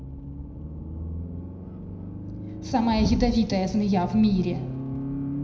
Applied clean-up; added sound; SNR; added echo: none; Accelerating, revving, vroom; 5 dB; reverberation time 0.9 s.